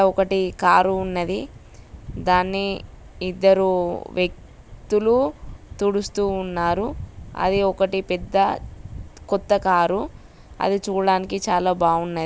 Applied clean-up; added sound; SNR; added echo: none; none; none; none.